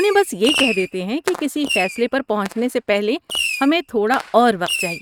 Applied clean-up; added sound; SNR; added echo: neural mask model RNNoise.